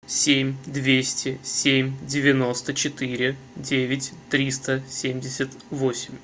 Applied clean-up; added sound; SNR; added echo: none; none; none; none.